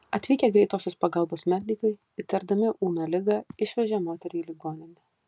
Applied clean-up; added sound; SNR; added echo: none; none; none; none.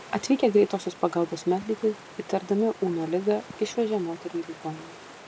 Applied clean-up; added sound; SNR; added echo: none; Water; 18 dB; none.